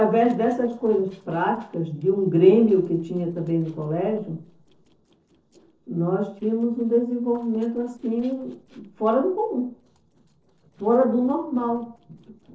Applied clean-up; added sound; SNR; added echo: neural separator model SepFormer DNS4.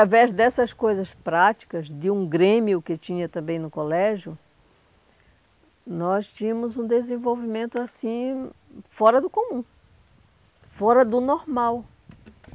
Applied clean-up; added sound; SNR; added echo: none; none; none; none.